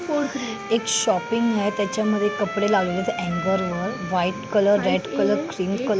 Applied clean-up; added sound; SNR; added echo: none; Trumpet; 12 dB; none.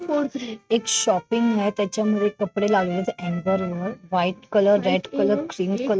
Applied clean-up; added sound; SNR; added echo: neural mask model RNNoise.